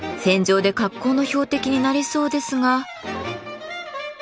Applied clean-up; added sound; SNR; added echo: none; none; none; none.